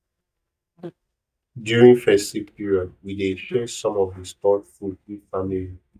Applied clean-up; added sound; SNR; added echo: neural mask model DeepFilterNet 3.